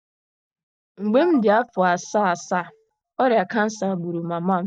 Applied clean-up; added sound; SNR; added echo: neural mask model DeepFilterNet 3.